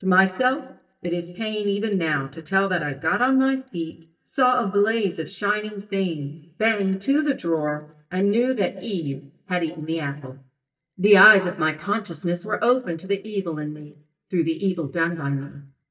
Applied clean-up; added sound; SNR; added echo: neural mask model DeepFilterNet 3.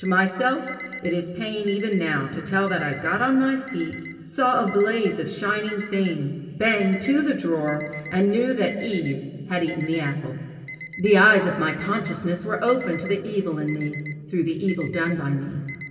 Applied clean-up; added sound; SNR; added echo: none; Alarm; 17 dB; reverberation time 2.3 s.